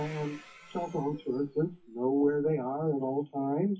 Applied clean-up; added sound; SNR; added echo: classical method WPE with log-MMSE.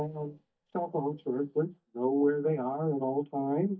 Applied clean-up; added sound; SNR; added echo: neural mask model DeepFilterNet 3.